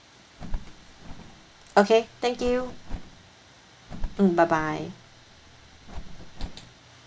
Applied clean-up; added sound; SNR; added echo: none; Bird; 8 dB; none.